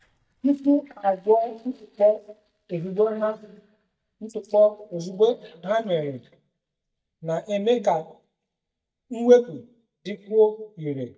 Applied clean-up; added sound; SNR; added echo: neural mask model DeepFilterNet 3.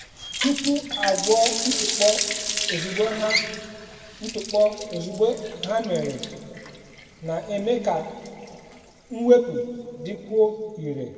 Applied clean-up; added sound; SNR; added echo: none; Water tap, faucet; 6 dB; reverberation time 1.9 s.